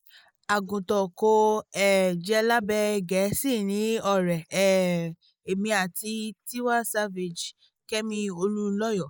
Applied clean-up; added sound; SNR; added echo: neural mask model Resemble Enhance denoiser.